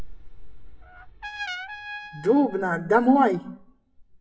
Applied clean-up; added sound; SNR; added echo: classical method WPE with log-MMSE.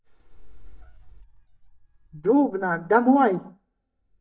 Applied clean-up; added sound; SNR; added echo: neural mask model DeepFilterNet 3.